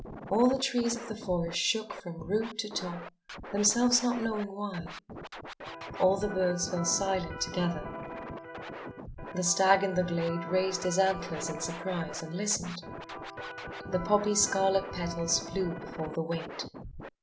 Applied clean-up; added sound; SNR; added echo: none; Electric guitar + Scratching (performance technique); 10 dB; none.